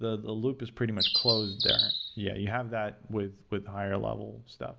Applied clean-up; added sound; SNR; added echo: none; Bird; -4 dB; none.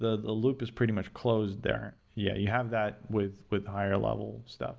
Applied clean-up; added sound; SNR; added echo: none; none; none; none.